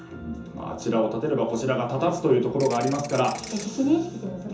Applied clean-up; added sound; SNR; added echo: none; Ratchet, pawl / Percussion; 15 dB; reverberation time 0.6 s.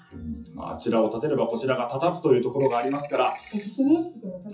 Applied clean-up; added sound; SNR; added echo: classical method WPE with log-MMSE.